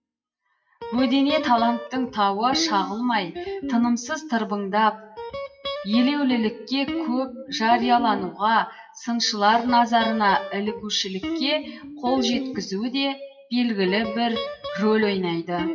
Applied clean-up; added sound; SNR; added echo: classical method WPE with log-MMSE.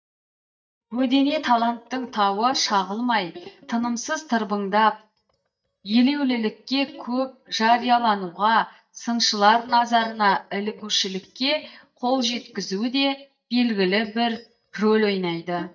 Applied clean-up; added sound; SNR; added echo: neural mask model DeepFilterNet 3.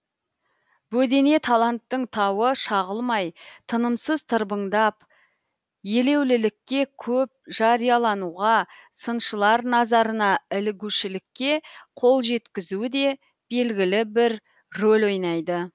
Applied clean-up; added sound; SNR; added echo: none; none; none; none.